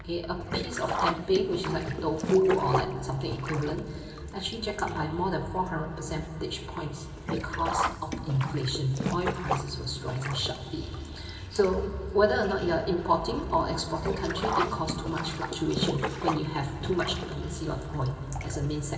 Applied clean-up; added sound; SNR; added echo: none; Sink (filling or washing); 7 dB; reverberation time 2.9 s.